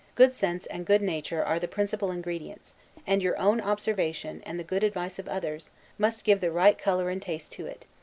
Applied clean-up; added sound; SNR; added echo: none; none; none; none.